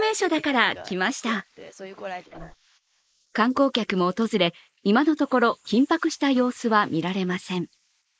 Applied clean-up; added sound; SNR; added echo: neural mask model Resemble Enhance denoiser.